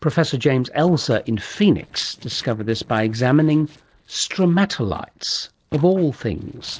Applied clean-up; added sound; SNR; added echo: neural separator model SepFormer DNS4.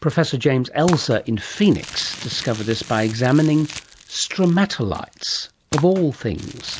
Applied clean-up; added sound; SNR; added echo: none; Crumpling, crinkling; 16 dB; none.